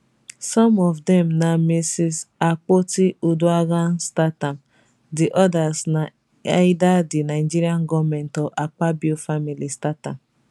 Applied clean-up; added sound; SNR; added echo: none; none; none; none.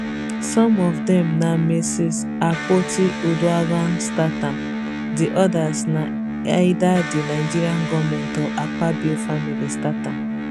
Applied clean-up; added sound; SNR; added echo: none; Electric guitar; 4 dB; none.